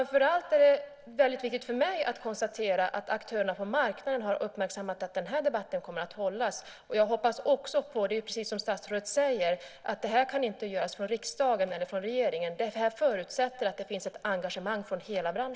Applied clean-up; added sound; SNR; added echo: none; none; none; none.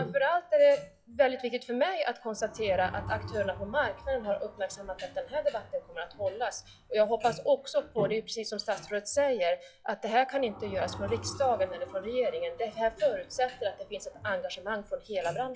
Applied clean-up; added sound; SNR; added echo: classical method log-MMSE.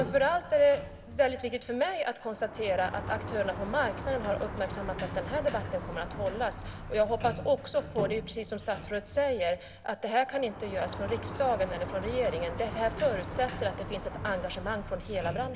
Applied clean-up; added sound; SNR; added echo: none; Sliding door; 9 dB; none.